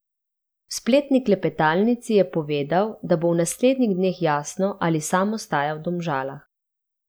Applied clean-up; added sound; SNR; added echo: none; none; none; none.